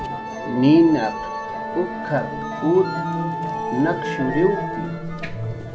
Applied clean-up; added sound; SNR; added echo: none; Musical instrument; 5 dB; none.